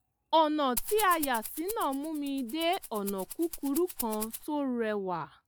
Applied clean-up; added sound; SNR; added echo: none; Rattle (instrument); 10 dB; none.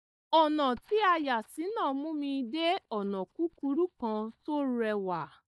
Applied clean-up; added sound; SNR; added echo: neural mask model DeepFilterNet 3.